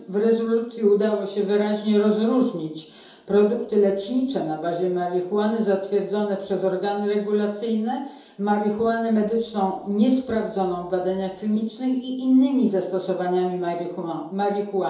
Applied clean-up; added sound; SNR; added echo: none; none; none; reverberation time 2.8 s.